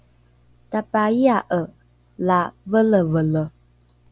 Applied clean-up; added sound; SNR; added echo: none; none; none; none.